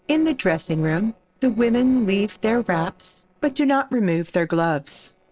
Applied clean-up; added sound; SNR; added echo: neural separator model SepFormer DNS4.